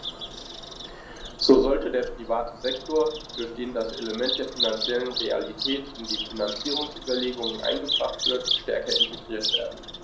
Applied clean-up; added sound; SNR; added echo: none; Bird vocalization, bird call, bird song; 4 dB; reverberation time 0.6 s.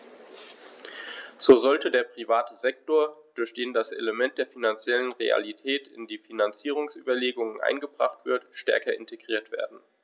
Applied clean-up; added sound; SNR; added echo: none; none; none; none.